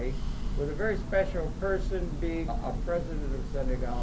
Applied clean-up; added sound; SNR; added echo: none; Church bell; -2 dB; reverberation time 0.3 s.